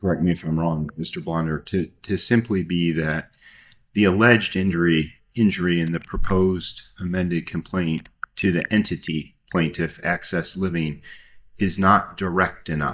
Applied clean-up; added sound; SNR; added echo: neural mask model DeepFilterNet 3.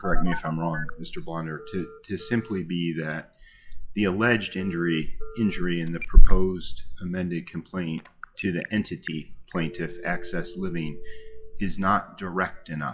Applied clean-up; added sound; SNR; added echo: classical method WPE with log-MMSE.